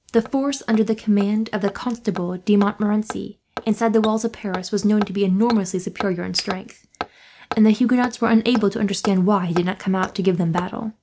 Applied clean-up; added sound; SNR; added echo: none; Hammer; 15 dB; none.